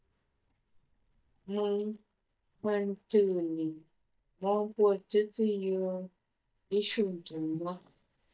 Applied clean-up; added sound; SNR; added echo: neural mask model DeepFilterNet 3.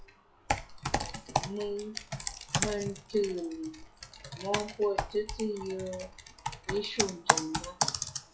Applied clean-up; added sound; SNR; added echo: classical method WPE with log-MMSE.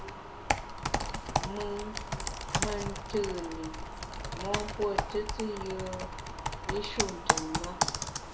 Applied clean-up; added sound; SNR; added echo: none; Computer keyboard; -4 dB; reverberation time 0.4 s.